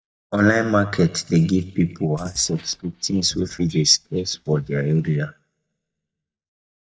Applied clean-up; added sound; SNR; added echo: neural mask model DeepFilterNet 3.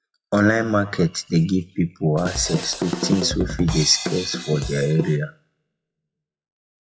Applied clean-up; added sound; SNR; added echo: classical method WPE with log-MMSE.